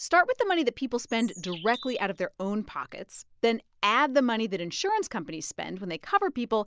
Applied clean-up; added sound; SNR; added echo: none; Bird; 17 dB; none.